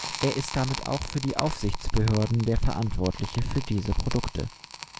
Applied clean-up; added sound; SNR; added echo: none; Crackle; 11 dB; none.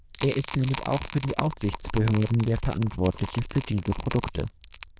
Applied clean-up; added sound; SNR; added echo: neural diffusion model UNIVERSE++.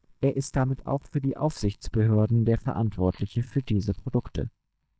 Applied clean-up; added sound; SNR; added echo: neural mask model DeepFilterNet 3.